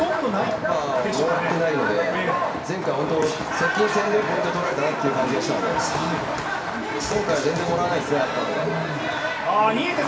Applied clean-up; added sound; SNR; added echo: none; Fireworks; 8 dB; reverberation time 0.7 s.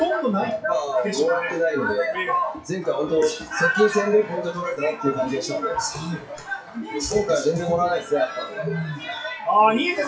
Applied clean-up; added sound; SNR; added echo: classical method WPE with log-MMSE.